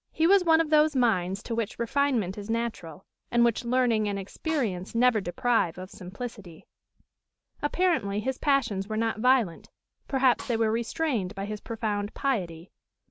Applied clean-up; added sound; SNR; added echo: none; Snare drum; 18 dB; none.